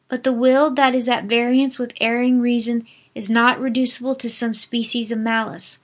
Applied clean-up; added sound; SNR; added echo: none; none; none; none.